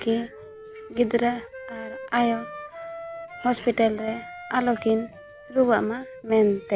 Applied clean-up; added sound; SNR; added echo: none; Wind instrument, woodwind instrument; 15 dB; none.